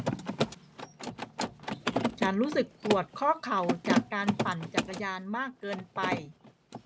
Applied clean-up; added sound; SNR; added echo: none; Mechanisms; 1 dB; none.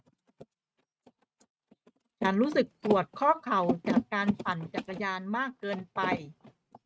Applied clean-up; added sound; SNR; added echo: neural mask model RNNoise.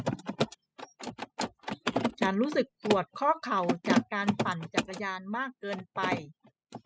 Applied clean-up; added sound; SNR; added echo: classical method spectral subtraction.